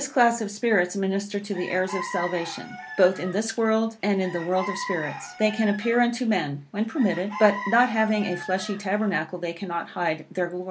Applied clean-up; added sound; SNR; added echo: none; Chicken, rooster; 12 dB; none.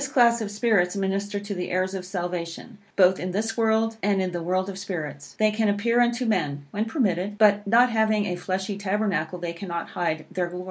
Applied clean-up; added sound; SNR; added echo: none; none; none; none.